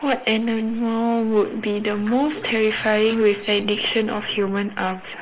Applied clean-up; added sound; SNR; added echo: neural mask model Resemble Enhance denoiser.